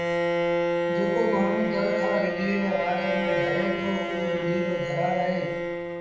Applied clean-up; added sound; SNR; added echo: none; Bowed string instrument; -1 dB; reverberation time 0.8 s.